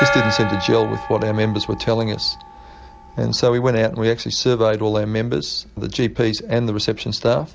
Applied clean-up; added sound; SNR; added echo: none; Gong; 10 dB; none.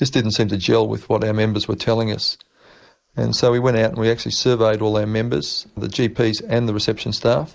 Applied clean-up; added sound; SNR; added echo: neural mask model Resemble Enhance denoiser.